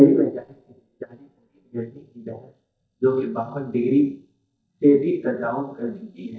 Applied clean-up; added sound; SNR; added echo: neural mask model DeepFilterNet 3.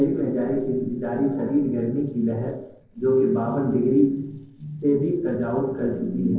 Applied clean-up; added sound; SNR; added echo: neural separator model SepFormer DNS4.